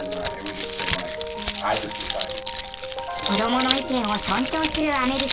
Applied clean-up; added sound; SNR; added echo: none; Keys jangling; 5 dB; none.